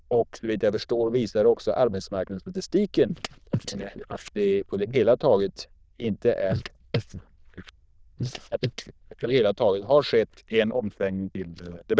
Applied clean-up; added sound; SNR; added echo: neural diffusion model UNIVERSE++.